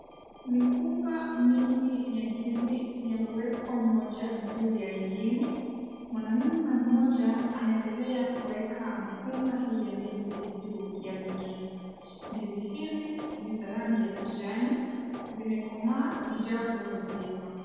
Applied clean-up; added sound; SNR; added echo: none; Alarm; 16 dB; reverberation time 2.1 s.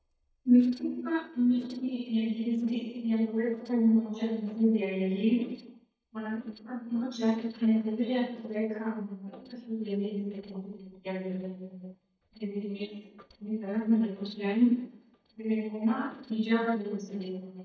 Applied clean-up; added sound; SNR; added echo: neural mask model DeepFilterNet 3.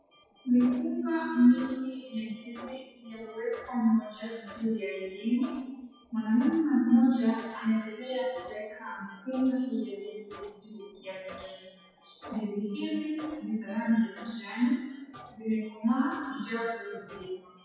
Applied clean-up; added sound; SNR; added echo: classical method WPE with log-MMSE.